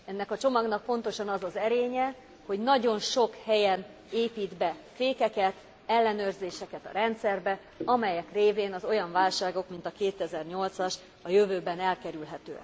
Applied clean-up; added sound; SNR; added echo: none; none; none; none.